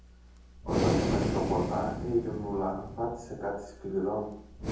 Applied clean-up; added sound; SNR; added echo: none; Breathing; 1 dB; reverberation time 0.7 s.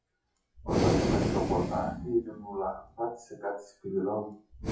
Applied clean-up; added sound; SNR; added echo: classical method WPE with log-MMSE.